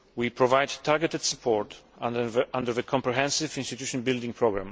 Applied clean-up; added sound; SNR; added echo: none; none; none; none.